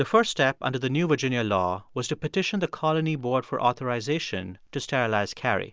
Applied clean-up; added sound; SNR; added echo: none; none; none; none.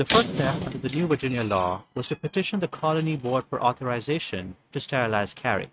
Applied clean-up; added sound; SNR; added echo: neural mask model RNNoise.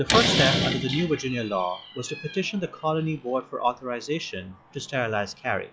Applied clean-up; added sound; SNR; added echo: classical method log-MMSE.